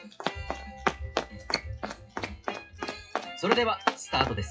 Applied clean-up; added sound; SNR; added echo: classical method WPE with log-MMSE.